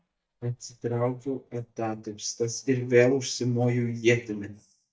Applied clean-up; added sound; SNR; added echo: neural mask model DeepFilterNet 3.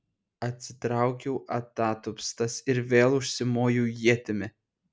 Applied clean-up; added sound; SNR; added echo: none; none; none; none.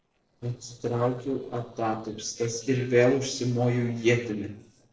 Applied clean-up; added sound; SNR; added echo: neural separator model SepFormer DNS4.